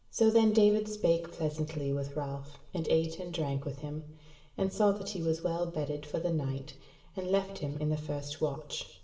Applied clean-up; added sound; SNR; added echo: none; none; none; reverberation time 0.8 s.